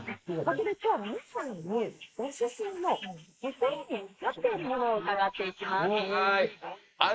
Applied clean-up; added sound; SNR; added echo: neural mask model Resemble Enhance denoiser.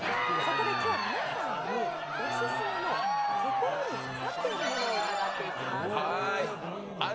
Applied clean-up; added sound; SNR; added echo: none; Crowd; -2 dB; none.